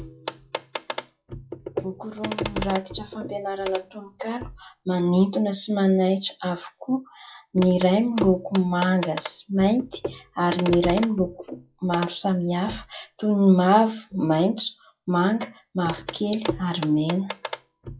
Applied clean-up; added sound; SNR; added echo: classical method log-MMSE.